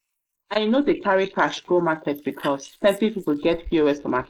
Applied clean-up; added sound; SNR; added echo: neural mask model Resemble Enhance denoiser.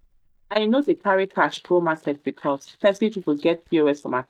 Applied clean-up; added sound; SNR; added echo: neural mask model DeepFilterNet 3.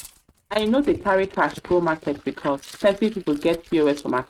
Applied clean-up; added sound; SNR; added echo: neural mask model RNNoise.